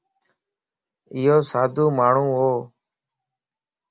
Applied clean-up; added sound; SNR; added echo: none; none; none; none.